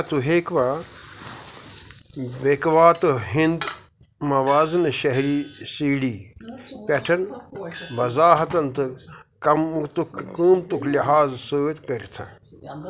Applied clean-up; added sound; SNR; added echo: none; Gong; 18 dB; none.